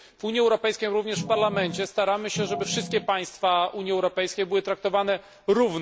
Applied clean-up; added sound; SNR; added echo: none; Organ; 8 dB; none.